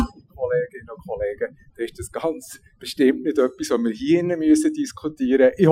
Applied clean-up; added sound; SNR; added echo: classical method Wiener filter.